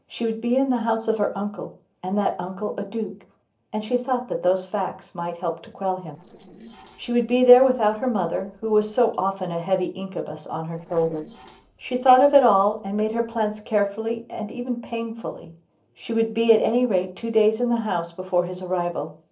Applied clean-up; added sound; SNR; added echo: neural separator model SepFormer DNS4.